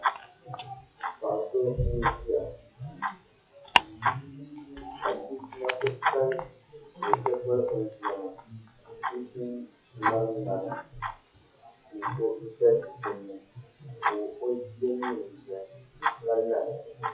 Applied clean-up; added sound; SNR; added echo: classical method WPE with log-MMSE.